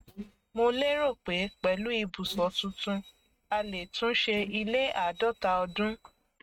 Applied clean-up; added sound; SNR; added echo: neural mask model RNNoise.